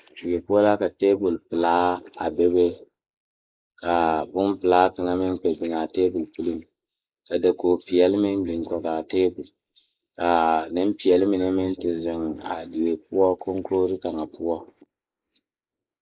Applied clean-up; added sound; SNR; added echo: neural mask model Resemble Enhance denoiser.